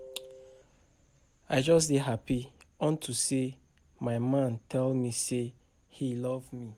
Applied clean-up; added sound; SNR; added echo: none; none; none; none.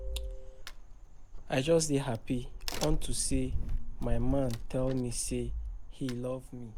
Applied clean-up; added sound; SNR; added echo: none; Crack; 0 dB; none.